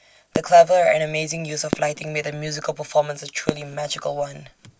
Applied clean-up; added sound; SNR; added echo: none; Fireworks; 12 dB; none.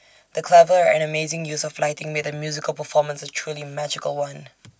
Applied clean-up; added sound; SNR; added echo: none; none; none; none.